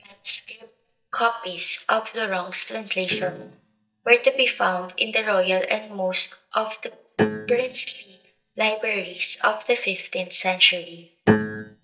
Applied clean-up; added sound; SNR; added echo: neural mask model DeepFilterNet 3.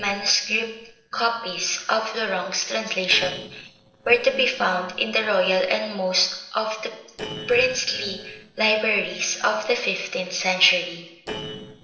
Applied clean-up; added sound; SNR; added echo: neural separator model SepFormer DNS4.